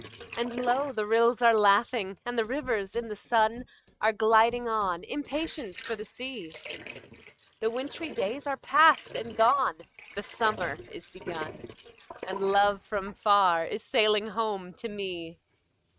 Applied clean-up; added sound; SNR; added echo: neural mask model RNNoise.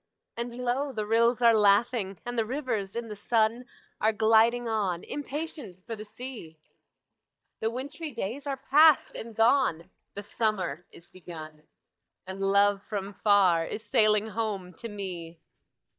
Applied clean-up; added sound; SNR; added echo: neural mask model DeepFilterNet 3.